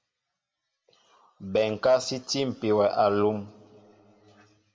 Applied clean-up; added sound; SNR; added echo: none; none; none; reverberation time 1.4 s.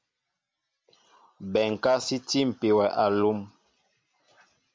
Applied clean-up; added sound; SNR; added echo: none; none; none; none.